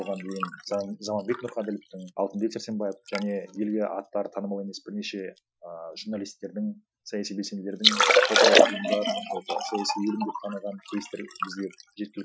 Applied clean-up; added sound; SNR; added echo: classical method Wiener filter.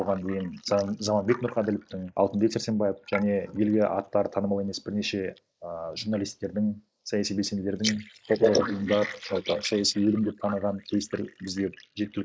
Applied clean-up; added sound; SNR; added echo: neural mask model Resemble Enhance denoiser.